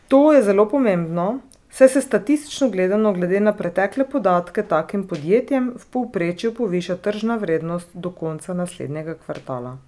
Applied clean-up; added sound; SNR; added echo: none; none; none; none.